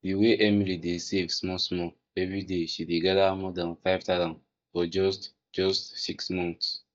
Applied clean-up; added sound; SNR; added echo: neural mask model DeepFilterNet 3.